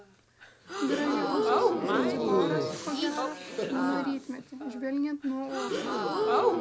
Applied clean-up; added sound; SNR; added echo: none; Crowd / Gasp; -4 dB; none.